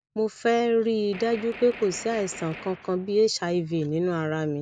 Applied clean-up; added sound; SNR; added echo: none; Gunshot, gunfire; 17 dB; none.